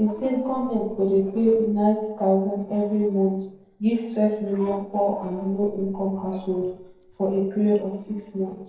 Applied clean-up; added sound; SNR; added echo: neural separator model SepFormer DNS4.